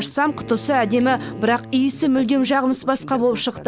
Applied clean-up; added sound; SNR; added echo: none; Bowed string instrument; 18 dB; none.